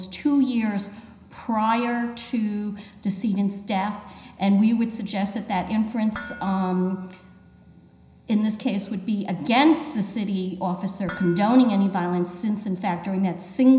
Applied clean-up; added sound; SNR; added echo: none; Dishes, pots, and pans; 19 dB; reverberation time 0.9 s.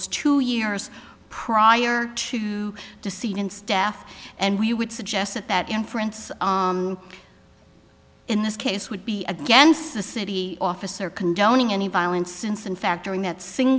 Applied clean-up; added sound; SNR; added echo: none; none; none; none.